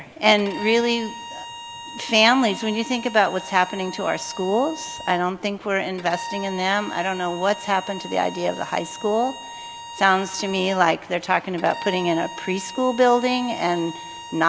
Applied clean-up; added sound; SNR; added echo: none; Bowed string instrument; 13 dB; none.